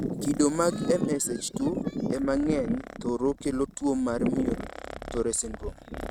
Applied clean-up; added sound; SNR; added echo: neural mask model RNNoise.